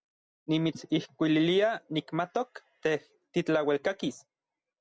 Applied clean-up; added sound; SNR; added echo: none; none; none; none.